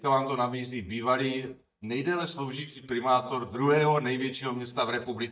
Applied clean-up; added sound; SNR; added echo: neural mask model DeepFilterNet 3.